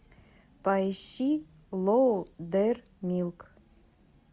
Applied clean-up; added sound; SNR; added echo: none; none; none; none.